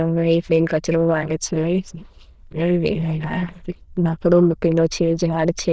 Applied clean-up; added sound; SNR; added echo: neural diffusion model UNIVERSE++.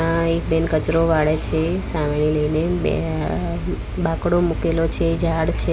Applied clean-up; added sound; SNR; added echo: none; none; none; none.